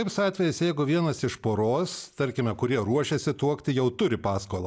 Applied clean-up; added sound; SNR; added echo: none; none; none; none.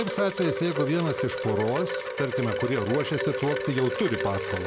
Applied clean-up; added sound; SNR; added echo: none; Wind chime; 3 dB; none.